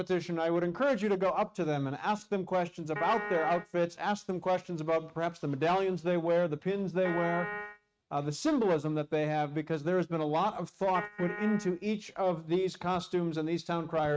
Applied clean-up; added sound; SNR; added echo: neural mask model RNNoise.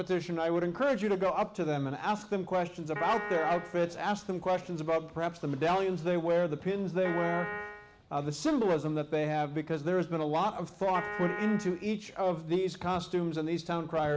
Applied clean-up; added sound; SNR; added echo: none; Piano; 8 dB; none.